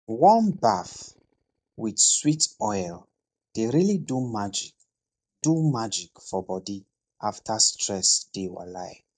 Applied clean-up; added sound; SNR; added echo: neural mask model DeepFilterNet 3.